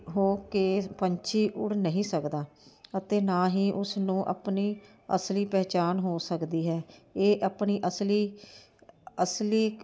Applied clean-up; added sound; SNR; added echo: none; none; none; none.